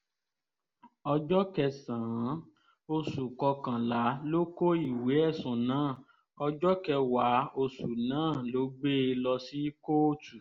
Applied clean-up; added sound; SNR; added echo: none; none; none; none.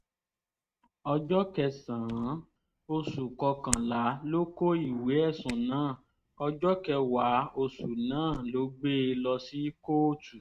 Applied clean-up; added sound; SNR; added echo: neural mask model RNNoise.